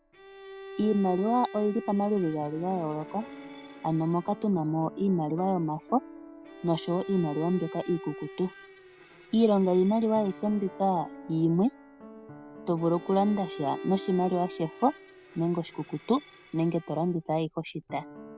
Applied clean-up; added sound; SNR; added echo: none; Piano + Bowed string instrument; 16 dB; none.